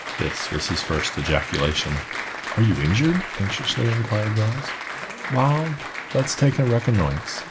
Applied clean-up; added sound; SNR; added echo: none; Applause; 9 dB; none.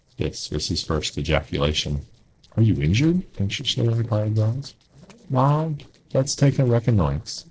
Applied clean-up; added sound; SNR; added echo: neural separator model SepFormer DNS4.